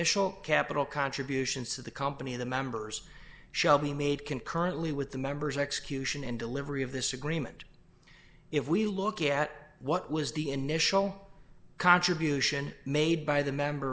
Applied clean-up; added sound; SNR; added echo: none; none; none; none.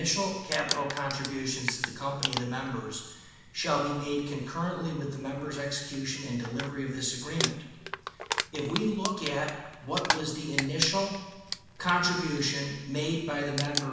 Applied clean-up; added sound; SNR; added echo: none; Crumpling, crinkling; 6 dB; reverberation time 1.1 s.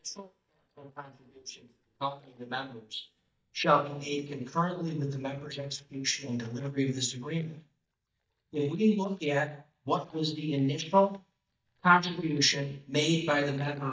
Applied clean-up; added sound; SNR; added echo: neural mask model DeepFilterNet 3.